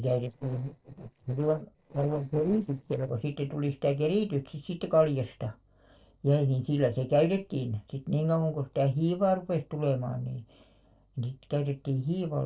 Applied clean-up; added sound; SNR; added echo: neural separator model SepFormer DNS4.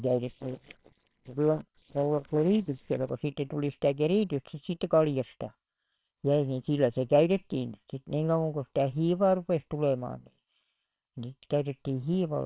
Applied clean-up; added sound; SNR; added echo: neural separator model SepFormer WHAMR!.